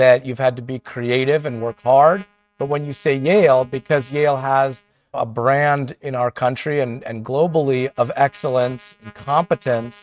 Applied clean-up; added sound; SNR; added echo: neural mask model RNNoise.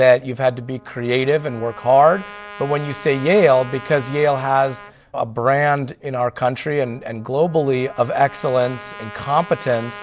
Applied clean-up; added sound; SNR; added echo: none; Trumpet; 19 dB; none.